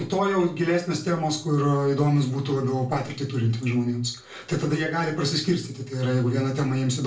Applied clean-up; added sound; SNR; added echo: none; none; none; reverberation time 0.3 s.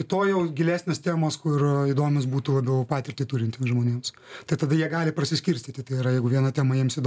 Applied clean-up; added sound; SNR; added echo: none; none; none; none.